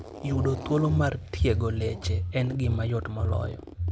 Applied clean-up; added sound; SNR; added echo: none; Zipper (clothing); 15 dB; none.